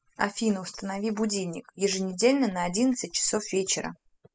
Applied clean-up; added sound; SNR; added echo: classical method spectral subtraction.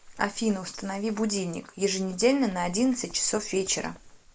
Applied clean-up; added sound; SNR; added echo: neural mask model Resemble Enhance denoiser.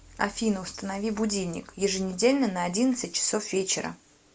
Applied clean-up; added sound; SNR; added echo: none; none; none; none.